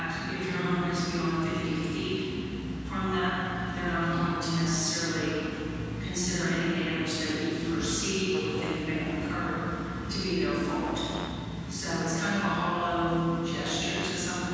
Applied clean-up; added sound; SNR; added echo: none; Fart; 16 dB; reverberation time 2.1 s.